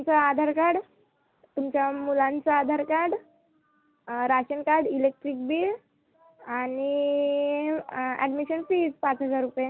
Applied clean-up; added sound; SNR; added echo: none; none; none; none.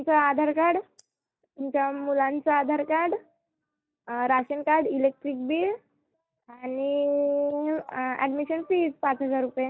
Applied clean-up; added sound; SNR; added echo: neural mask model DeepFilterNet 3.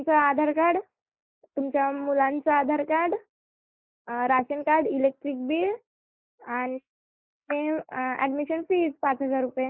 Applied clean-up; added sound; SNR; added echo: neural mask model Resemble Enhance denoiser.